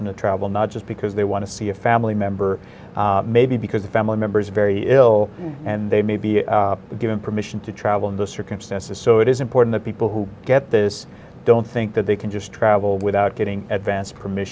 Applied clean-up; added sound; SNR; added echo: none; none; none; none.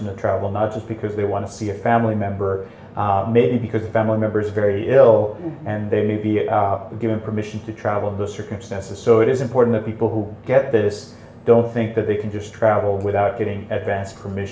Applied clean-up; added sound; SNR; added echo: none; none; none; reverberation time 0.7 s.